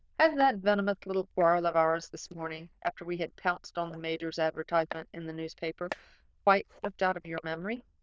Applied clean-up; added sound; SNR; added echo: neural diffusion model UNIVERSE++.